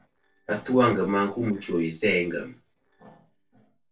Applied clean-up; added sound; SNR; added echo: neural separator model SepFormer DNS4.